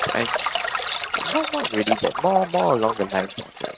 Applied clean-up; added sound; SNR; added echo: neural mask model RNNoise.